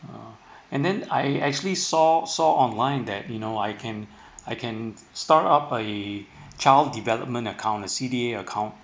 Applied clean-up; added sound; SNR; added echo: none; none; none; none.